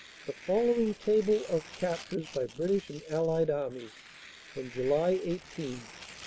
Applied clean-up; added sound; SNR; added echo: none; Tearing; 18 dB; none.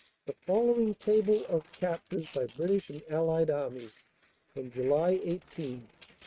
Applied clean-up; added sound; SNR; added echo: neural mask model RNNoise.